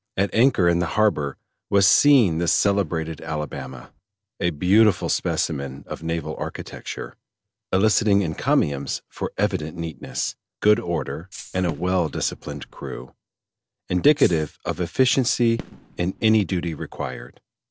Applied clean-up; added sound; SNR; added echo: neural separator model SepFormer DNS4.